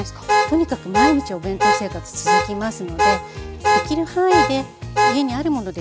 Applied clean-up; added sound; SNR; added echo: none; Alarm / Car; -2 dB; none.